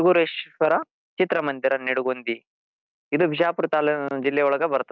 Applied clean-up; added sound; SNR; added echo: none; none; none; none.